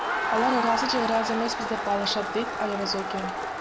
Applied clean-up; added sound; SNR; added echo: none; Crowd; 0 dB; none.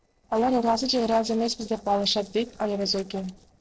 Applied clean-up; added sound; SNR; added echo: neural separator model SepFormer DNS4.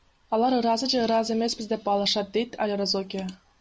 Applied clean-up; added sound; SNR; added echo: none; none; none; none.